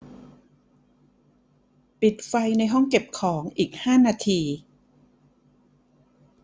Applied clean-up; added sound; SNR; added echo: none; none; none; none.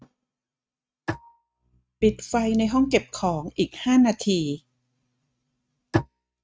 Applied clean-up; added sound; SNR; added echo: neural mask model RNNoise.